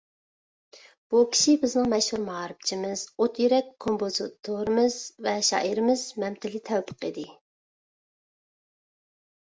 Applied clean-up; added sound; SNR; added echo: none; none; none; none.